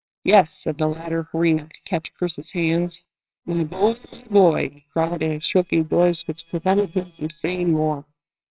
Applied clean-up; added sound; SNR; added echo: neural separator model SepFormer WHAMR!.